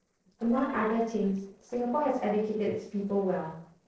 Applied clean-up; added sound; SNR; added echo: neural separator model SepFormer DNS4.